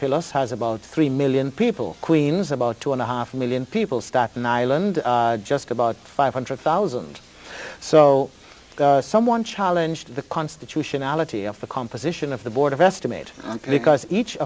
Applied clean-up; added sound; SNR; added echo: none; none; none; none.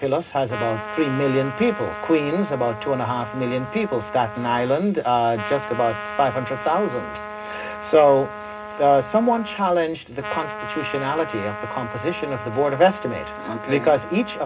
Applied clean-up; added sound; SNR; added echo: none; Trumpet; 11 dB; reverberation time 0.2 s.